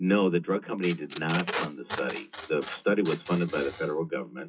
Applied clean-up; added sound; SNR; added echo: classical method WPE with log-MMSE.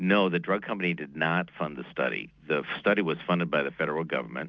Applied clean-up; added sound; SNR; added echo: none; none; none; none.